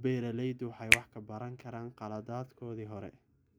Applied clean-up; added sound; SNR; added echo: none; Finger snapping; -3 dB; none.